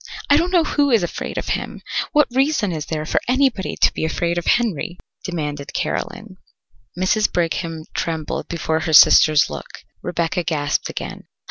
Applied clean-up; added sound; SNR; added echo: none; none; none; none.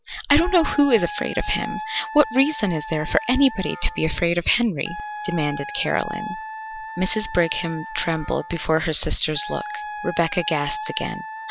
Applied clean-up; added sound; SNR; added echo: none; Wind instrument, woodwind instrument; 12 dB; none.